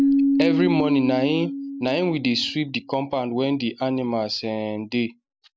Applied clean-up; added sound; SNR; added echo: none; Keyboard (musical); 2 dB; none.